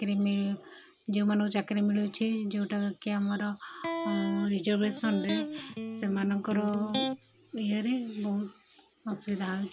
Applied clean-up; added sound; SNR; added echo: none; Electric guitar; 6 dB; none.